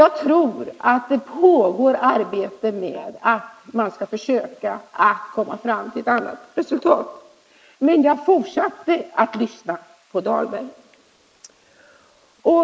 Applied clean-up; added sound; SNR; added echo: neural mask model Resemble Enhance denoiser.